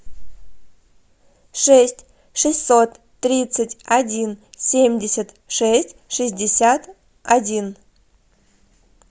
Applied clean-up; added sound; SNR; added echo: none; none; none; none.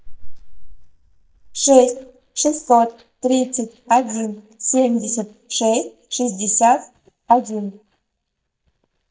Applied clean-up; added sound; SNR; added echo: neural mask model DeepFilterNet 3.